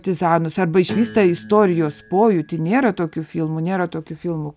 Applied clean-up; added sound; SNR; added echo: none; Piano; 18 dB; none.